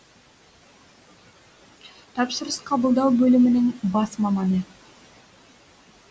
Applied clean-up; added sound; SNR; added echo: none; none; none; none.